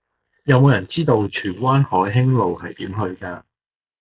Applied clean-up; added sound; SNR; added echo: neural mask model Resemble Enhance denoiser.